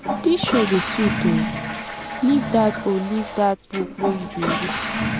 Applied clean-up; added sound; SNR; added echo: none; Toilet flush / Water; 3 dB; none.